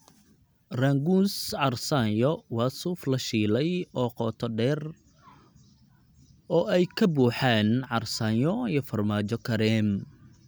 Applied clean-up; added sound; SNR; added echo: none; none; none; none.